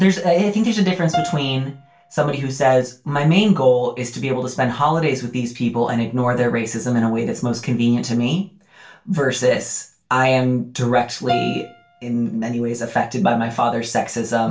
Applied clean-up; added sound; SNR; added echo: none; Piano; 12 dB; reverberation time 0.3 s.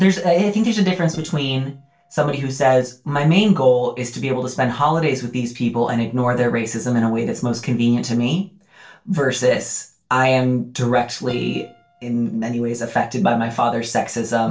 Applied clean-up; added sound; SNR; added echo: neural separator model SepFormer DNS4.